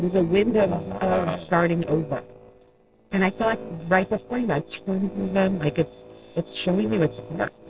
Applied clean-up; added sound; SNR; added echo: neural separator model SepFormer DNS4.